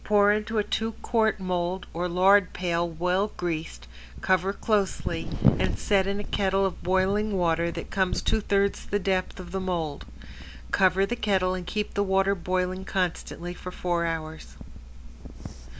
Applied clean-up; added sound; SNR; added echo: none; none; none; none.